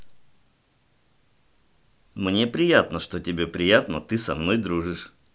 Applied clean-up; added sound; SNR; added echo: none; none; none; none.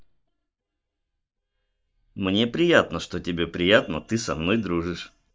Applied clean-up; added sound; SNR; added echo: neural mask model DeepFilterNet 3.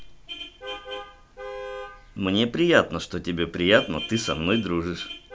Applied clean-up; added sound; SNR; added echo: none; Vehicle horn, car horn, honking; 13 dB; none.